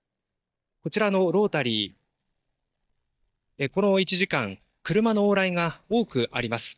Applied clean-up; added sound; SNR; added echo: neural mask model DeepFilterNet 3.